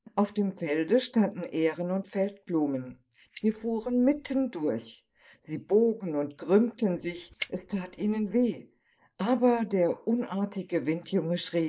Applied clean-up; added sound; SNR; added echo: neural mask model Resemble Enhance denoiser.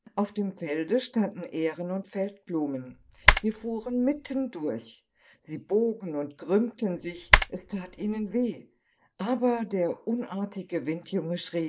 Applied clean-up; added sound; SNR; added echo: none; Typing; -3 dB; none.